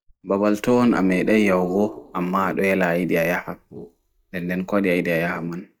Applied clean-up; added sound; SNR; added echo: neural mask model DeepFilterNet 3.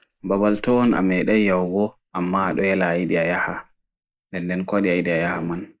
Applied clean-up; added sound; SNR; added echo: neural mask model Resemble Enhance denoiser.